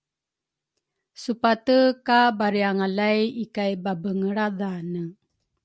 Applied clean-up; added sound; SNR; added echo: none; none; none; none.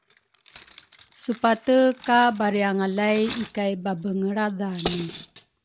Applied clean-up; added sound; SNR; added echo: none; Cutlery, silverware; 11 dB; none.